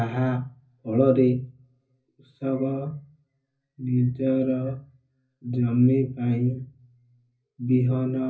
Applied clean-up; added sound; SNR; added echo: none; none; none; reverberation time 0.4 s.